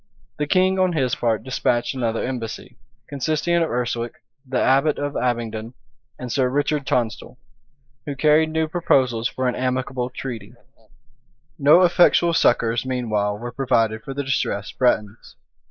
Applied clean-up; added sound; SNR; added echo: neural mask model Resemble Enhance denoiser.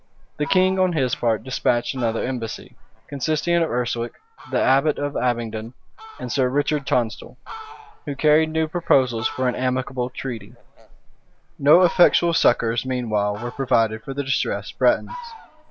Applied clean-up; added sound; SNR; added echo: none; Fowl; 18 dB; none.